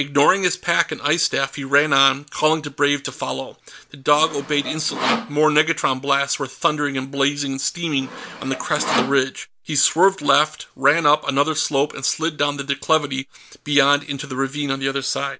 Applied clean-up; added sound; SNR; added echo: none; Sawing; 8 dB; none.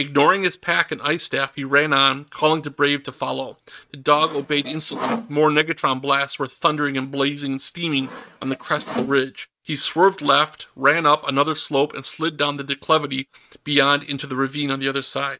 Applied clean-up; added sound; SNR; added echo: neural mask model RNNoise.